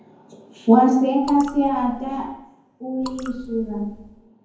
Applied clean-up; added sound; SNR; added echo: none; Raindrop / Drip; 19 dB; reverberation time 0.9 s.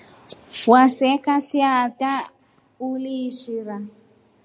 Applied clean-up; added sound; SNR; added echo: none; none; none; none.